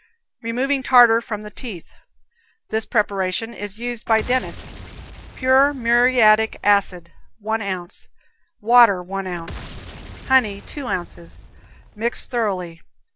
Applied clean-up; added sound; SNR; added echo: none; Boom; 16 dB; none.